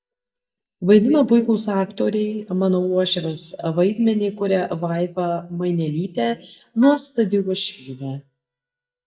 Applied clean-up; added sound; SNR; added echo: neural mask model DeepFilterNet 3.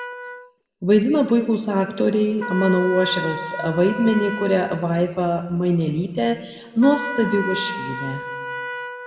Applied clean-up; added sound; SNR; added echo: none; Trumpet; 10 dB; reverberation time 1.3 s.